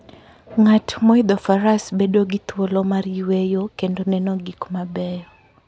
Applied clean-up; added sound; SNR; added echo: none; none; none; none.